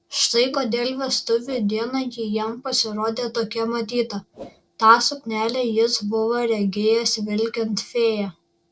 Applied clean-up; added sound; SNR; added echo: neural separator model SepFormer DNS4.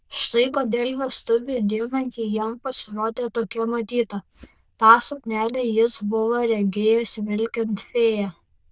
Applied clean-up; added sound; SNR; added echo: neural diffusion model UNIVERSE++.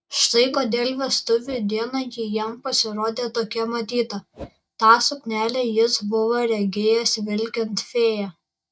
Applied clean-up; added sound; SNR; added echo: neural mask model DeepFilterNet 3.